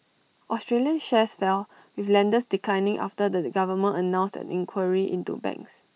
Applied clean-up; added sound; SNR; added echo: none; none; none; none.